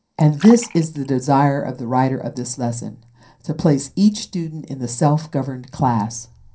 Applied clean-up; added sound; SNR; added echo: none; Fill (with liquid); 19 dB; reverberation time 0.3 s.